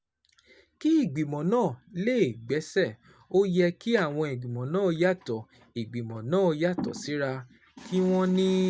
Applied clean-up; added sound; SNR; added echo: none; none; none; none.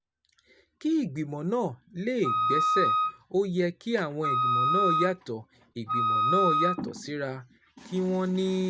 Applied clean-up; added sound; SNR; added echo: none; Wind instrument, woodwind instrument; -4 dB; none.